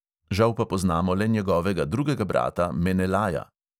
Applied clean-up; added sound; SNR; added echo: none; none; none; none.